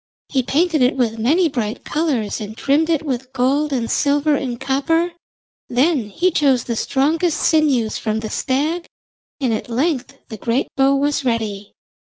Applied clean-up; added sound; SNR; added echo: none; none; none; none.